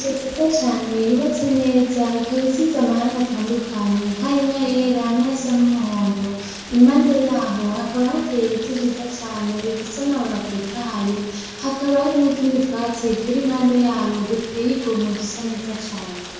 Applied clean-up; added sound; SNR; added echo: none; Rain; 16 dB; reverberation time 1.0 s.